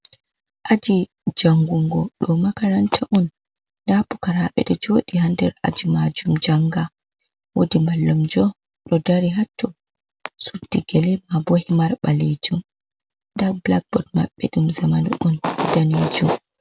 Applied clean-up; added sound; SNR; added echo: none; none; none; none.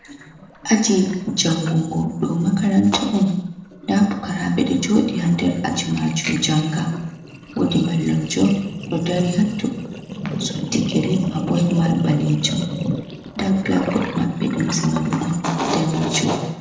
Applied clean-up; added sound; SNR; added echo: neural separator model SepFormer DNS4.